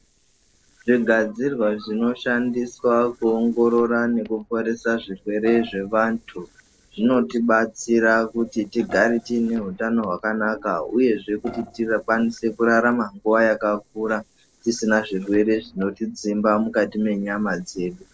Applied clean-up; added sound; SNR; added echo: neural separator model SepFormer DNS4.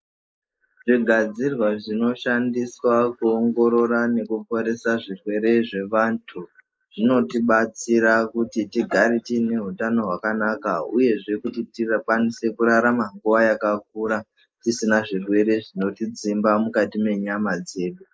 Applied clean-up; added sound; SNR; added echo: neural mask model Resemble Enhance denoiser.